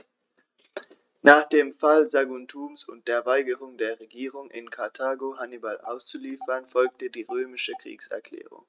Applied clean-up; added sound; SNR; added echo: neural mask model RNNoise.